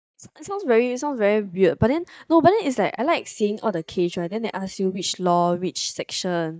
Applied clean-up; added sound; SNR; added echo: neural mask model DeepFilterNet 3.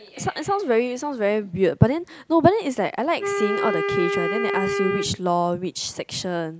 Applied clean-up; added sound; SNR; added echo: none; Wind instrument, woodwind instrument; 3 dB; none.